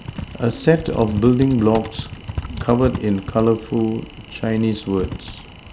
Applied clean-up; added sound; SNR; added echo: none; Typing; 11 dB; none.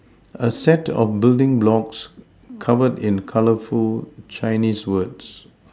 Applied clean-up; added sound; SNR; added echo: none; none; none; none.